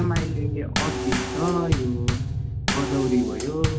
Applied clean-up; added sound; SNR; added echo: none; Bass drum / Snare drum / Drum kit; -1 dB; none.